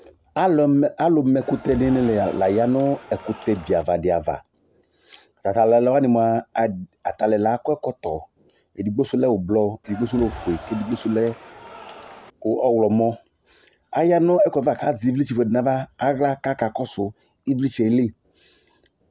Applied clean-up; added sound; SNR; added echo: none; Cheering; 16 dB; none.